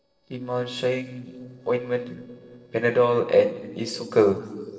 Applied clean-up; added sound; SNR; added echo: neural separator model SepFormer DNS4.